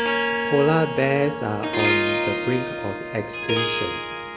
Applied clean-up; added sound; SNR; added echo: none; Harp; 0 dB; none.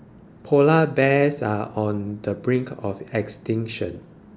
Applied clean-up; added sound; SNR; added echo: none; none; none; none.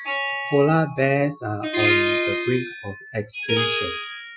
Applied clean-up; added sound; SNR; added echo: classical method Wiener filter.